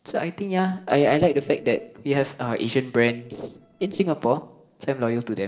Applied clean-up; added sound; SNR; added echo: neural separator model SepFormer DNS4.